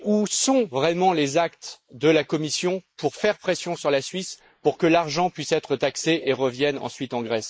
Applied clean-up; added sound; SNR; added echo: neural mask model Resemble Enhance denoiser.